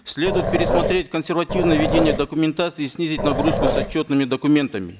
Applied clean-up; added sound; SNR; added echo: none; Growling; 1 dB; none.